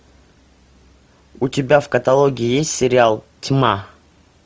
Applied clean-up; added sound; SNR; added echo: none; none; none; none.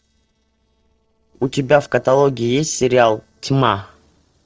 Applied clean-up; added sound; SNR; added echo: neural separator model SepFormer DNS4.